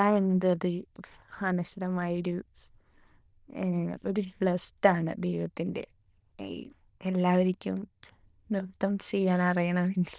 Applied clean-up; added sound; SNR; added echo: neural diffusion model UNIVERSE++.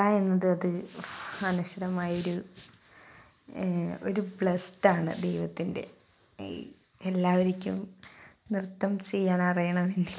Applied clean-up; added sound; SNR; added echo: none; none; none; none.